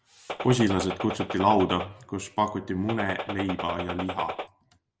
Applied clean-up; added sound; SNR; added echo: none; Gunshot, gunfire; 7 dB; none.